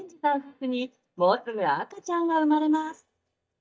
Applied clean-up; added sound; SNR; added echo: neural mask model DeepFilterNet 3.